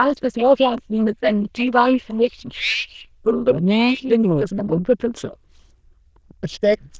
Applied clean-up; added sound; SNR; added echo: neural diffusion model UNIVERSE++.